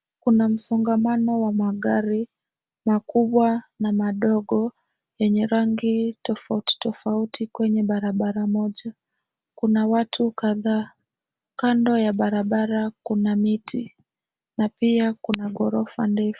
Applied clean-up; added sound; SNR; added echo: none; none; none; none.